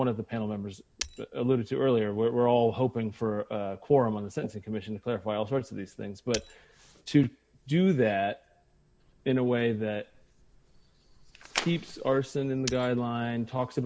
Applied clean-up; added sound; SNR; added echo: none; Shatter; 10 dB; none.